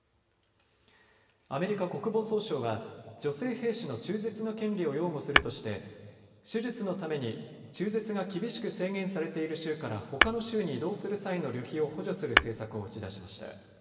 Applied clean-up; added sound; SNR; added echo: none; Tap / Hammer; -3 dB; reverberation time 1.9 s.